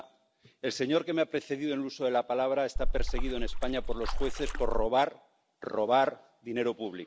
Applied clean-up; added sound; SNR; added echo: none; Splash, splatter; -3 dB; none.